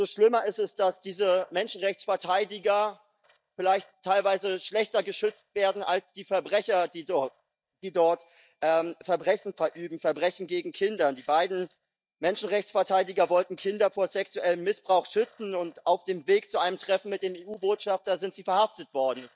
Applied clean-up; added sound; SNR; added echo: neural mask model DeepFilterNet 3.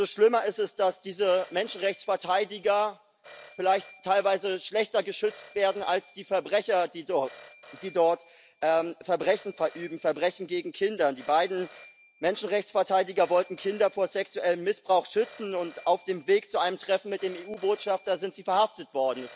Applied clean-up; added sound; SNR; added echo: none; Telephone; 19 dB; none.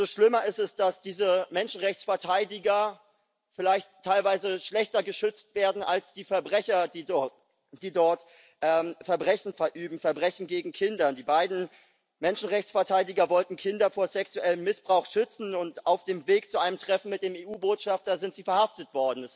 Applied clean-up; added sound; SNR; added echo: none; none; none; none.